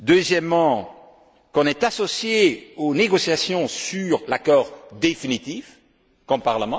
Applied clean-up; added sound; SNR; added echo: none; none; none; none.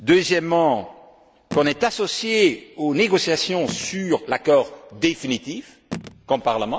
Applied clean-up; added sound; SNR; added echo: none; Telephone; 16 dB; none.